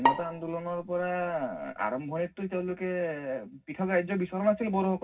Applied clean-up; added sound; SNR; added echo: none; Bowed string instrument; 3 dB; reverberation time 0.4 s.